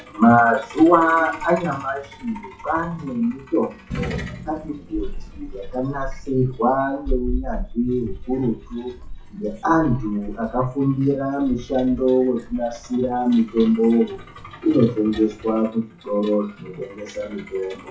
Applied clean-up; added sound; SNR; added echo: classical method WPE with log-MMSE.